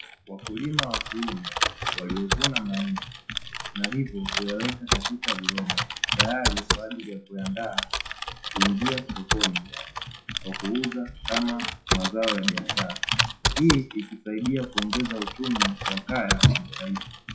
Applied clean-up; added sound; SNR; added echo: classical method WPE with log-MMSE.